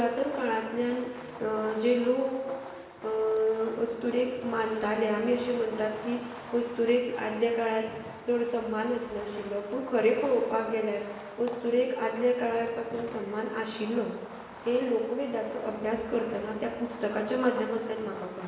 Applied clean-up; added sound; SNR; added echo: none; Fireworks; 16 dB; reverberation time 1.2 s.